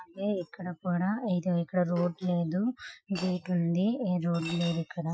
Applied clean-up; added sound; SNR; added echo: classical method Wiener filter.